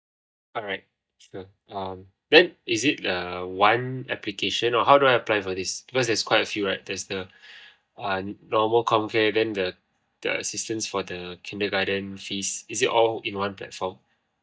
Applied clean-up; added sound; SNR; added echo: neural mask model DeepFilterNet 3.